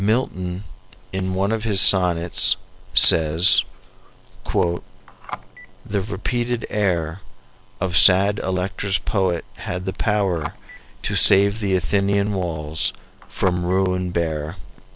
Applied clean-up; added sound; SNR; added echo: none; Telephone; 19 dB; none.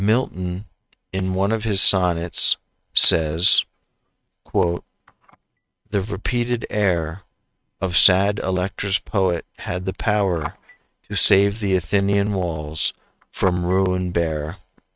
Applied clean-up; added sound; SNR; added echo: neural mask model RNNoise.